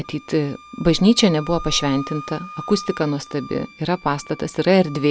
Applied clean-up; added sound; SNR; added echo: none; Wind instrument, woodwind instrument; 17 dB; none.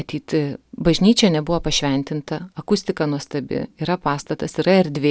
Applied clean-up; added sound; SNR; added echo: none; none; none; none.